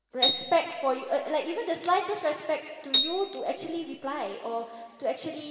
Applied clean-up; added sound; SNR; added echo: none; Piano; 0 dB; reverberation time 2.5 s.